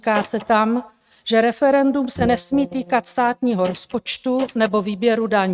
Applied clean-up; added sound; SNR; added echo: neural mask model RNNoise.